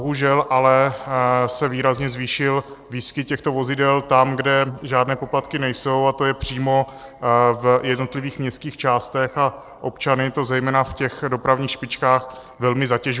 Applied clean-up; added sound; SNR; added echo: neural separator model SepFormer DNS4.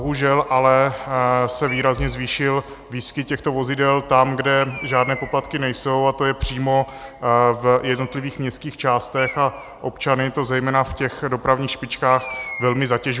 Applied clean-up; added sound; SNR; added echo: none; Bird; 18 dB; none.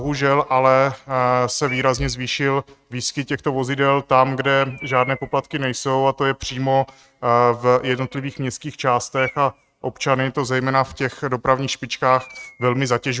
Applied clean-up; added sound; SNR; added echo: neural mask model RNNoise.